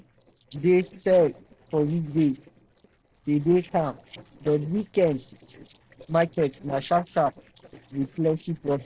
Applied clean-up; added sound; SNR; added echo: neural separator model SepFormer DNS4.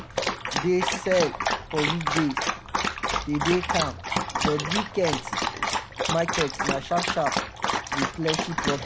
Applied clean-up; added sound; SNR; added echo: none; Dog; -1 dB; none.